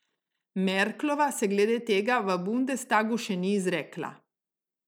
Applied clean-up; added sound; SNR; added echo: none; none; none; none.